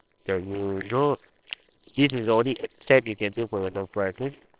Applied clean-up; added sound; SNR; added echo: neural separator model SepFormer WHAMR!.